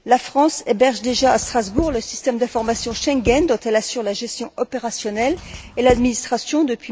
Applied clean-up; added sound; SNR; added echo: none; Writing; 13 dB; none.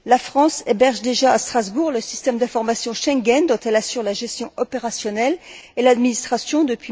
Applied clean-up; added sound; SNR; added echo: none; none; none; none.